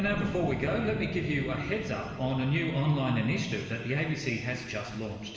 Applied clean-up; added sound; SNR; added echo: none; Wind; 11 dB; reverberation time 1.6 s.